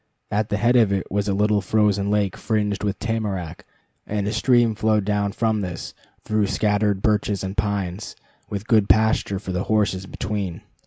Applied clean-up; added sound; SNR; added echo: none; none; none; none.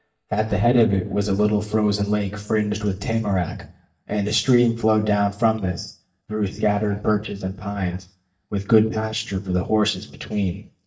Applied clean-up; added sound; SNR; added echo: neural mask model DeepFilterNet 3.